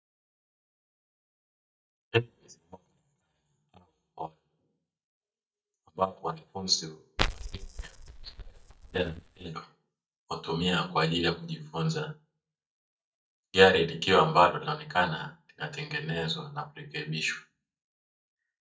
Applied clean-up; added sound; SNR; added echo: neural mask model DeepFilterNet 3.